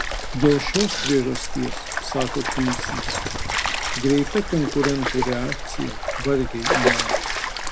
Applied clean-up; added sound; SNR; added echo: none; Stream; 1 dB; none.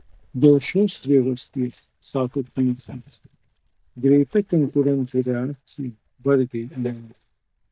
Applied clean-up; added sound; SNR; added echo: neural mask model DeepFilterNet 3.